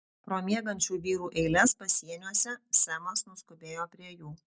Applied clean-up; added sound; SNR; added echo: none; none; none; none.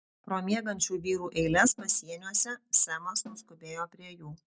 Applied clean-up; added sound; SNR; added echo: none; Snare drum; 18 dB; none.